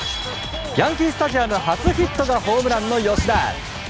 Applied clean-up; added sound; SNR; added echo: none; Fireworks; 10 dB; none.